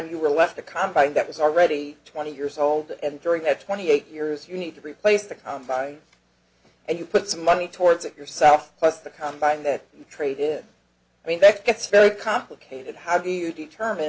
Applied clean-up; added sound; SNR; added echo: none; none; none; none.